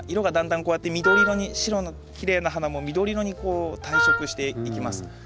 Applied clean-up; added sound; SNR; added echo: none; Wind instrument, woodwind instrument; -3 dB; none.